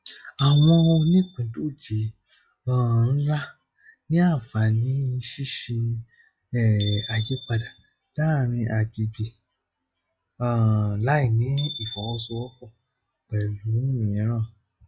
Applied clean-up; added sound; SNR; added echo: classical method log-MMSE.